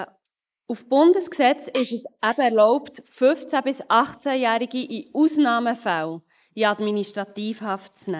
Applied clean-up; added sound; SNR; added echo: neural mask model Resemble Enhance denoiser.